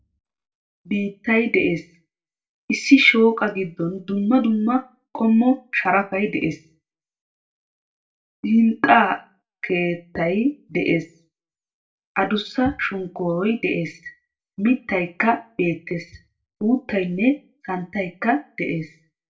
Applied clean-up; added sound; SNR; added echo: none; none; none; reverberation time 0.2 s.